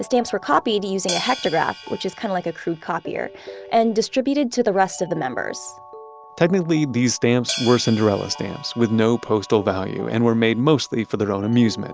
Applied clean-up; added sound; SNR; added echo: none; Hi-hat; 15 dB; none.